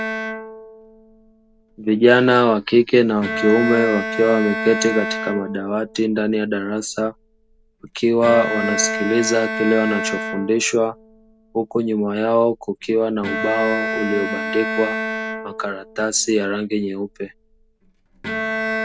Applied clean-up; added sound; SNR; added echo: none; Bowed string instrument; 7 dB; none.